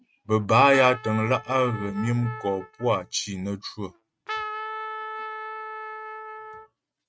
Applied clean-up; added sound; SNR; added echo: neural mask model RNNoise.